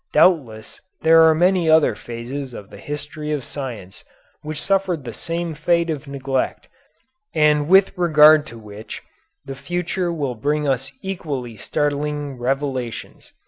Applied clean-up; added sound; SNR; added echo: none; none; none; none.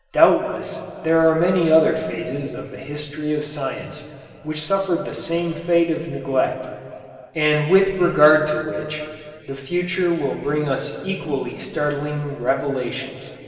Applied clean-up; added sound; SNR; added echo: none; none; none; reverberation time 2.4 s.